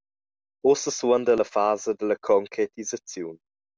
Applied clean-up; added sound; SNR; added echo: none; none; none; none.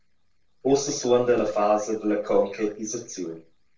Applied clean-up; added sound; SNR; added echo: neural separator model SepFormer DNS4.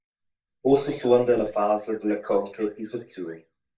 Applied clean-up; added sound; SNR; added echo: neural mask model DeepFilterNet 3.